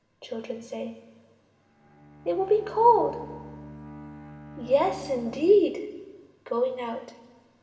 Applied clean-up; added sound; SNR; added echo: none; Bowed string instrument; 19 dB; reverberation time 1.3 s.